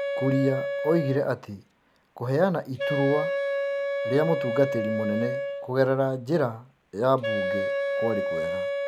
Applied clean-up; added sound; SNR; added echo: none; Wind instrument, woodwind instrument; 2 dB; none.